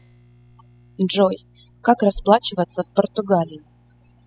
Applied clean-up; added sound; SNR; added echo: classical method spectral subtraction.